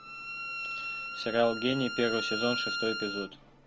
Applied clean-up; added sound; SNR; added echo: none; Bowed string instrument; 4 dB; none.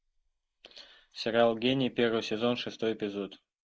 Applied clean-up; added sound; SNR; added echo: neural mask model Resemble Enhance denoiser.